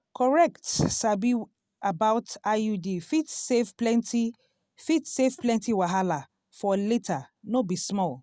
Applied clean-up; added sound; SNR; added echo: none; none; none; none.